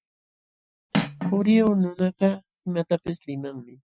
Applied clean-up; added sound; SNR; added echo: classical method Wiener filter.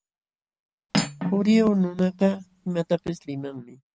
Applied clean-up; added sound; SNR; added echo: none; Cutlery, silverware; 7 dB; none.